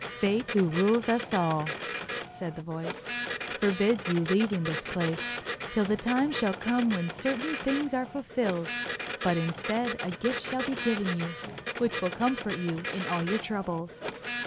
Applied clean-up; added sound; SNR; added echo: none; Printer; 5 dB; none.